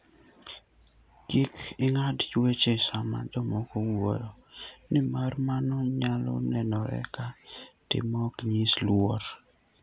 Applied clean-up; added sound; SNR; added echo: none; none; none; none.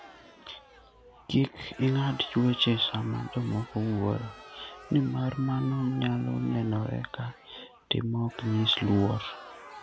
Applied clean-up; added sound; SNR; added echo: none; Crowd; 18 dB; none.